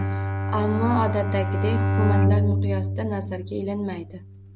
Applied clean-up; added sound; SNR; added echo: none; Bowed string instrument; -4 dB; none.